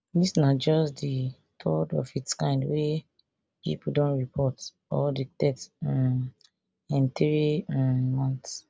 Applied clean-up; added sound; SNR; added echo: none; none; none; none.